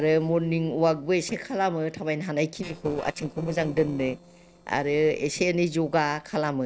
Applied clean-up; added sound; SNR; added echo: neural separator model SepFormer DNS4.